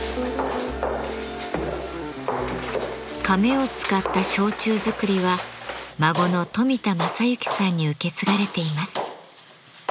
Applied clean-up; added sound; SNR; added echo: none; none; none; none.